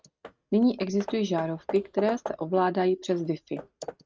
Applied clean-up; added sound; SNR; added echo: neural mask model RNNoise.